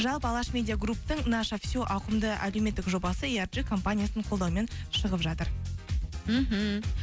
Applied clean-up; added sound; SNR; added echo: none; none; none; none.